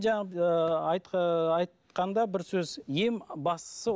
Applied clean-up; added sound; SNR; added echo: none; none; none; none.